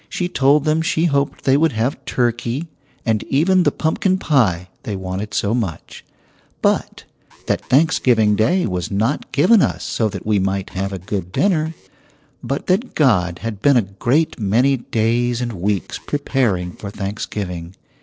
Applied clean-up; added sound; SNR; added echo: neural separator model SepFormer DNS4.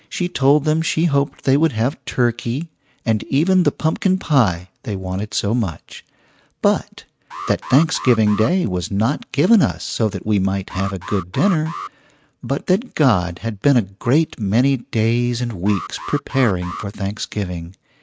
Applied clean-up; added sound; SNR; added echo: neural mask model RNNoise.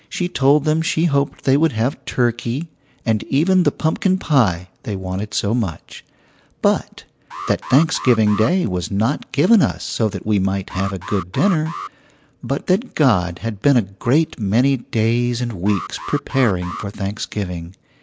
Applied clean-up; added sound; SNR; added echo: none; Alarm; 12 dB; none.